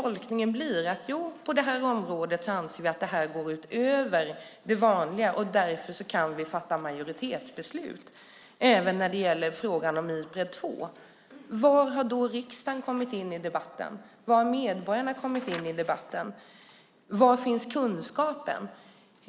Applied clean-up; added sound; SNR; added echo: none; none; none; none.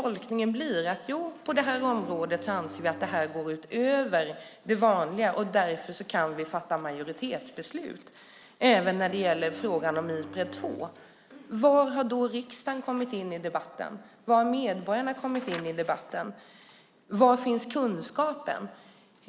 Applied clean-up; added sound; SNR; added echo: none; Wind instrument, woodwind instrument; 16 dB; none.